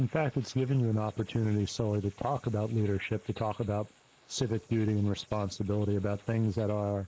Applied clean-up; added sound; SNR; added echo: neural mask model Resemble Enhance denoiser.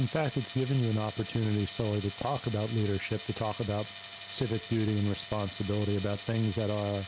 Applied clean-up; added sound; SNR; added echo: none; Tools; 11 dB; none.